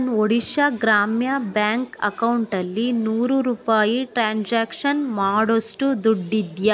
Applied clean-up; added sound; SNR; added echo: none; none; none; none.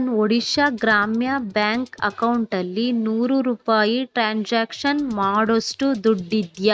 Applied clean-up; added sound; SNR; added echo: neural mask model RNNoise.